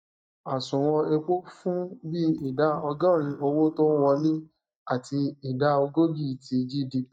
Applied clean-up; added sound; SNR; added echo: neural mask model DeepFilterNet 3.